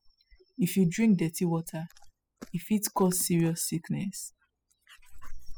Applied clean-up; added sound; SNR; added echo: classical method spectral subtraction.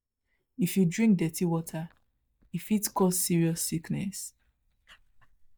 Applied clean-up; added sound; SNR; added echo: neural mask model DeepFilterNet 3.